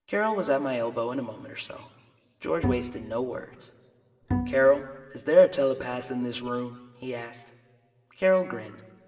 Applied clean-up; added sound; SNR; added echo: none; Bowed string instrument; 5 dB; reverberation time 2.8 s.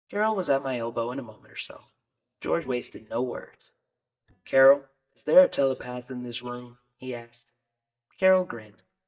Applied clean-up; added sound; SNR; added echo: neural mask model DeepFilterNet 3.